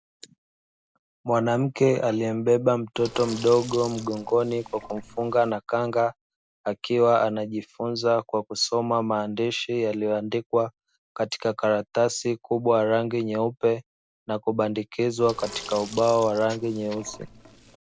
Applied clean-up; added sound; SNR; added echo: none; Sink (filling or washing); 16 dB; none.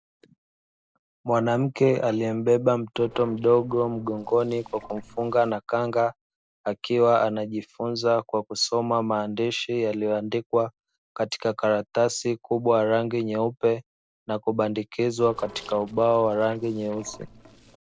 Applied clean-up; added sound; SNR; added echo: neural separator model SepFormer DNS4.